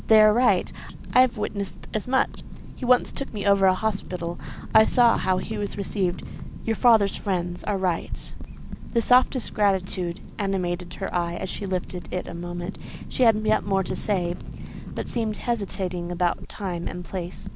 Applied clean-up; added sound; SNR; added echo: none; Wind / Fire; 9 dB; none.